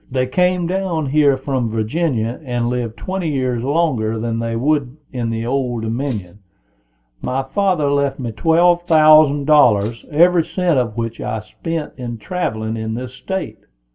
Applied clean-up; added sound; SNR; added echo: none; Rattle (instrument); 18 dB; reverberation time 0.2 s.